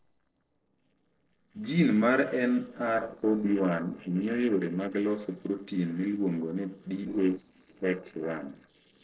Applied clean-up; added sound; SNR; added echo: neural separator model SepFormer DNS4.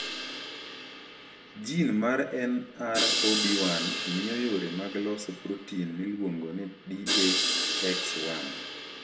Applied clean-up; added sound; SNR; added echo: none; Crash cymbal; 1 dB; reverberation time 0.7 s.